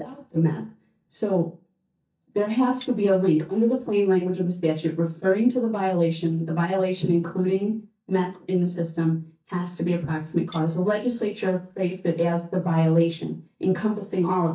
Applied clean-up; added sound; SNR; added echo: neural mask model DeepFilterNet 3.